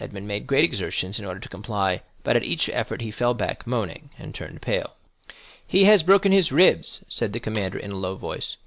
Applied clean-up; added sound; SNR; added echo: none; none; none; none.